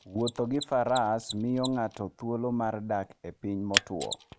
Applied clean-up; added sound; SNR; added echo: none; Mechanisms; 5 dB; none.